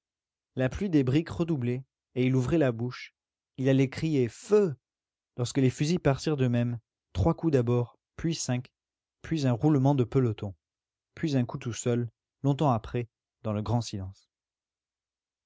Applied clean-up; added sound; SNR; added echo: none; none; none; none.